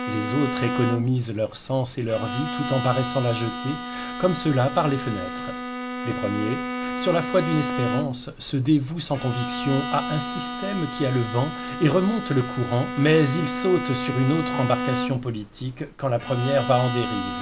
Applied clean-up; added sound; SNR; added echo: none; Bowed string instrument; 6 dB; none.